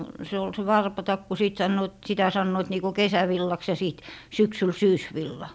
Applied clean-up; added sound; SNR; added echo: none; none; none; none.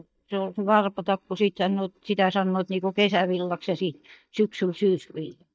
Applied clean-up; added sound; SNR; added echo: neural mask model DeepFilterNet 3.